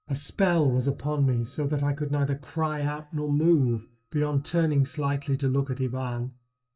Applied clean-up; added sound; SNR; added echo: neural mask model DeepFilterNet 3.